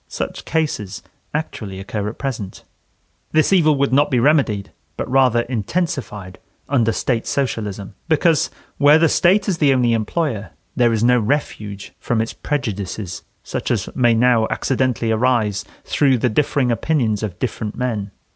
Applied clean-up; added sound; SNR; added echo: none; none; none; none.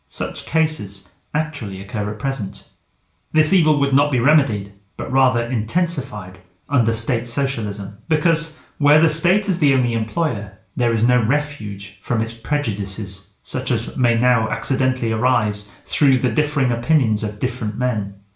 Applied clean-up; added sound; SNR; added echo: none; none; none; reverberation time 0.4 s.